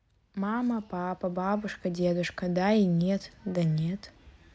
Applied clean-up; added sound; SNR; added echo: none; none; none; none.